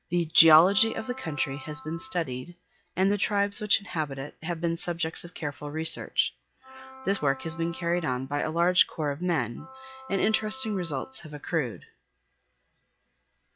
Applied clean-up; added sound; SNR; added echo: classical method log-MMSE.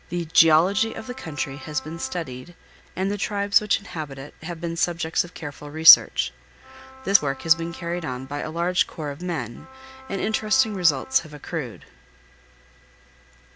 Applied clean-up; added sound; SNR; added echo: none; Wind instrument, woodwind instrument; 19 dB; none.